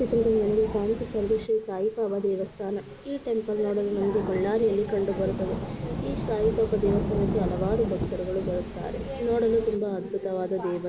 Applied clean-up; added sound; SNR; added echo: none; Rain / Thunderstorm; 8 dB; none.